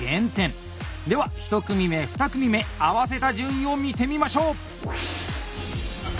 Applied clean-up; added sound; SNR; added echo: none; none; none; none.